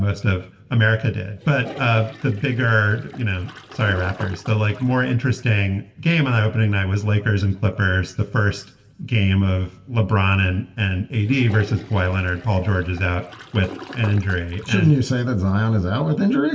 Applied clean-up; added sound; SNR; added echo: none; Toilet flush; 19 dB; reverberation time 0.6 s.